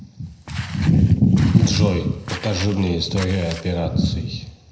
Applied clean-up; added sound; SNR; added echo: none; Walk, footsteps; 17 dB; reverberation time 0.7 s.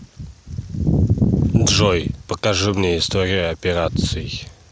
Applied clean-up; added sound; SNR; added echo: none; none; none; none.